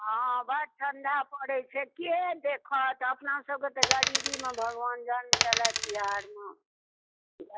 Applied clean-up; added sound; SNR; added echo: classical method log-MMSE.